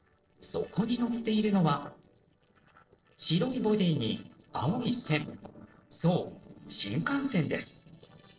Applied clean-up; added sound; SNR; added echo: neural separator model SepFormer DNS4.